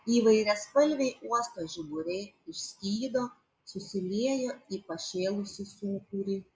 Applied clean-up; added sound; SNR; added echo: none; none; none; none.